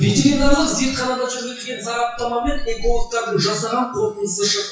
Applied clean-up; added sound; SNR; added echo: classical method WPE with log-MMSE.